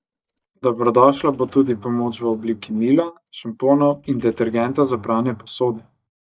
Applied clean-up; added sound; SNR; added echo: neural mask model DeepFilterNet 3.